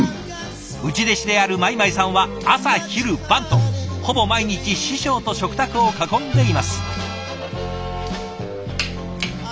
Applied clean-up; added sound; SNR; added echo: none; Tabla; 5 dB; none.